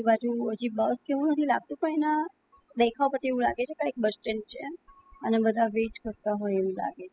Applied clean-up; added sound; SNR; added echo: classical method spectral subtraction.